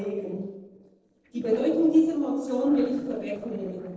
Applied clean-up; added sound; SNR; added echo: neural separator model SepFormer DNS4.